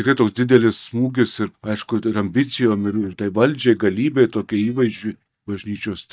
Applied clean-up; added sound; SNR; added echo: neural mask model DeepFilterNet 3.